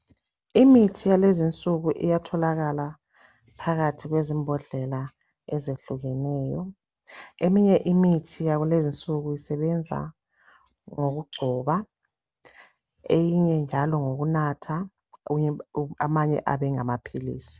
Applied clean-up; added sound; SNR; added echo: none; none; none; none.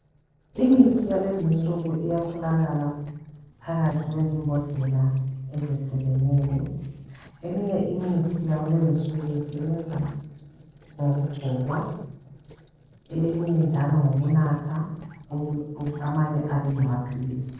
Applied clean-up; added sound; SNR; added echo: neural separator model SepFormer DNS4.